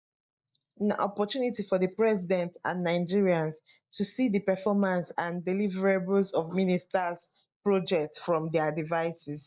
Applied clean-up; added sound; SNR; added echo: neural mask model Resemble Enhance denoiser.